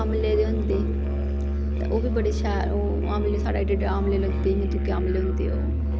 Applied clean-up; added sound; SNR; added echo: none; Musical instrument; -3 dB; none.